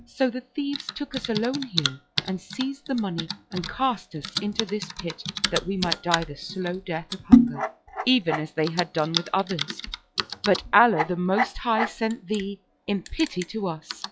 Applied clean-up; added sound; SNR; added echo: classical method log-MMSE.